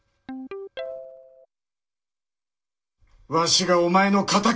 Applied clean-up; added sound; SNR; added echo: neural separator model SepFormer DNS4.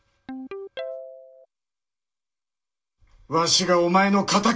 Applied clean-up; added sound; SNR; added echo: none; Ringtone; 17 dB; reverberation time 0.2 s.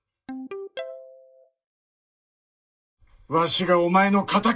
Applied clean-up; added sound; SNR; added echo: classical method WPE with log-MMSE.